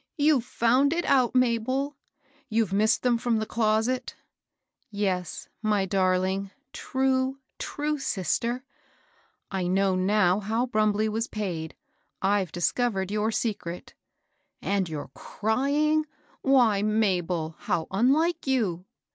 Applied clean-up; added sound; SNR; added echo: none; none; none; none.